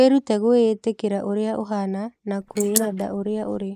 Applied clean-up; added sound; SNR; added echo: neural mask model Resemble Enhance denoiser.